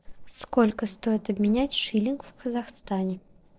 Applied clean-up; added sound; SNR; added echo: neural separator model SepFormer DNS4.